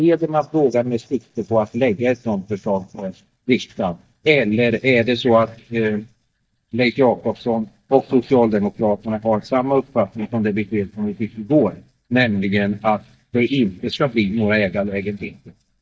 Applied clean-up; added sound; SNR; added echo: neural mask model DeepFilterNet 3.